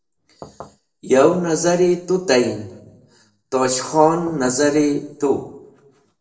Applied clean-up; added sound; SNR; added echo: neural separator model SepFormer DNS4.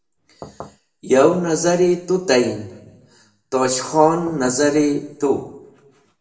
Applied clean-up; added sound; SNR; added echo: none; Knock / Wood; 19 dB; reverberation time 0.6 s.